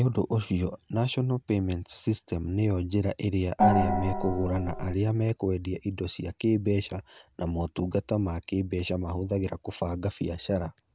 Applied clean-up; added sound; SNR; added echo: none; Gong; -2 dB; none.